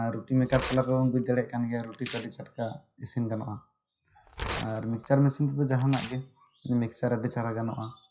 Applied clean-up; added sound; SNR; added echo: classical method WPE with log-MMSE.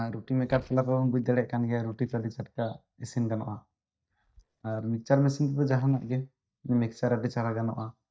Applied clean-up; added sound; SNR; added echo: neural mask model DeepFilterNet 3.